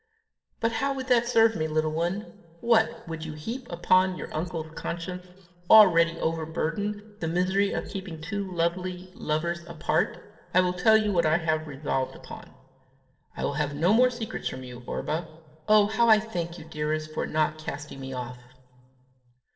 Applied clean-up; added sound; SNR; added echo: neural separator model SepFormer DNS4.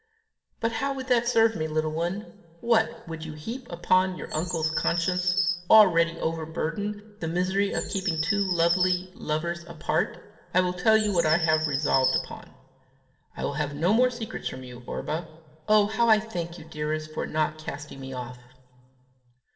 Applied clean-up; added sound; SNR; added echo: none; Bird vocalization, bird call, bird song; 5 dB; reverberation time 2.6 s.